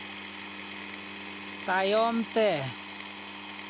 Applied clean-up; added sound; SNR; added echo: none; Power tool; 7 dB; none.